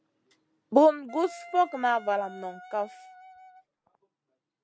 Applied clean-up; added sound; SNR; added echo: none; Wind instrument, woodwind instrument; 19 dB; none.